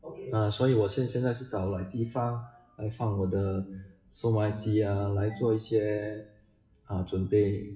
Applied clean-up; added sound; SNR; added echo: classical method WPE with log-MMSE.